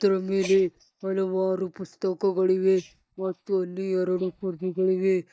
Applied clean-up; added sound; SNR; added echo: neural mask model DeepFilterNet 3.